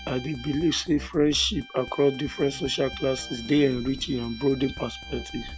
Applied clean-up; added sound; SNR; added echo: none; Bowed string instrument + Drum kit; 13 dB; none.